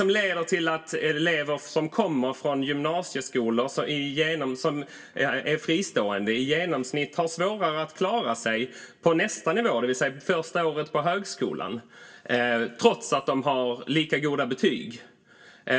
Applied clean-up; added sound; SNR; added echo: none; none; none; reverberation time 0.1 s.